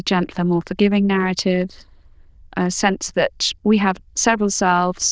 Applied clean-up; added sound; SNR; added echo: neural diffusion model UNIVERSE++.